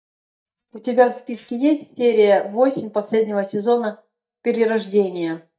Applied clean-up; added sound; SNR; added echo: neural mask model DeepFilterNet 3.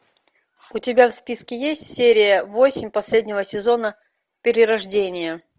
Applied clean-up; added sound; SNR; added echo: none; none; none; none.